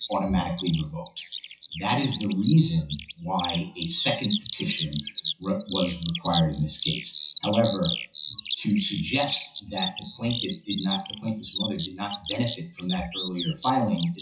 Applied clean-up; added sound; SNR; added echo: classical method WPE with log-MMSE.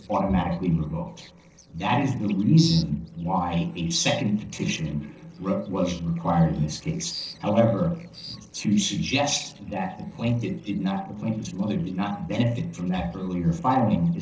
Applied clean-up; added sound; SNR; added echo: neural separator model SepFormer DNS4.